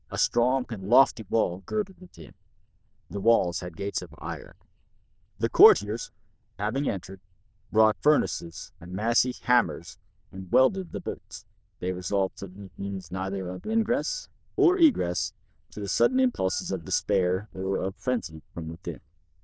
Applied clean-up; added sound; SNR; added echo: neural diffusion model UNIVERSE++.